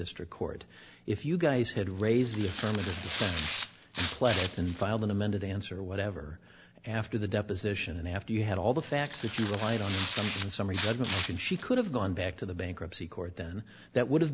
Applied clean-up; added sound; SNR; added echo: none; Tearing; 5 dB; none.